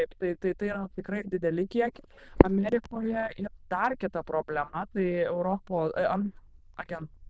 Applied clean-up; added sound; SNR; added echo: neural diffusion model UNIVERSE++.